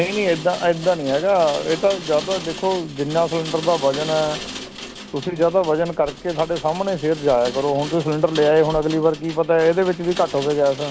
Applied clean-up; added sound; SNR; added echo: none; Rain; 13 dB; none.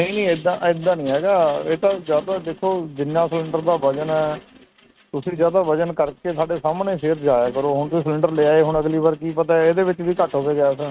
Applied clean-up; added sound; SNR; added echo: neural mask model RNNoise.